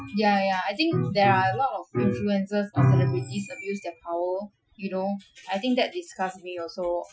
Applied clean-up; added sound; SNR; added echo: classical method Wiener filter.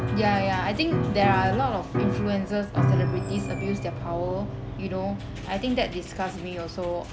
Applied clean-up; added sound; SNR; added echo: none; Piano; 2 dB; none.